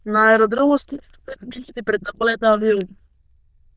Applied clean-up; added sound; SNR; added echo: neural diffusion model UNIVERSE++.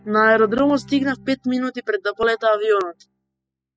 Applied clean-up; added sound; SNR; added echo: classical method spectral subtraction.